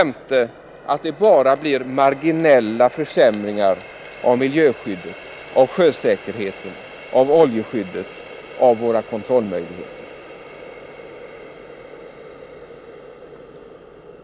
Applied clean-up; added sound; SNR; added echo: none; Water tap, faucet; 18 dB; none.